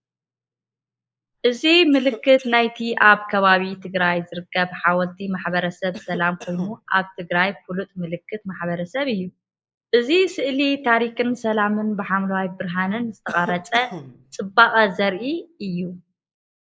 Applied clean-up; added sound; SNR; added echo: neural mask model Resemble Enhance denoiser.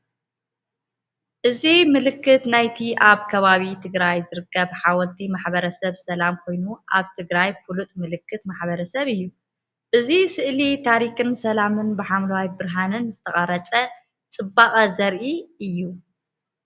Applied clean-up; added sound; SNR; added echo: none; none; none; none.